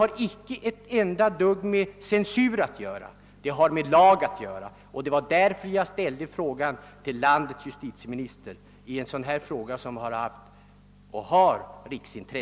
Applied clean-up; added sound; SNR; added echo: none; none; none; none.